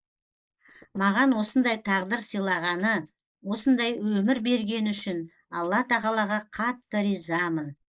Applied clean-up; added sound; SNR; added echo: neural mask model Resemble Enhance denoiser.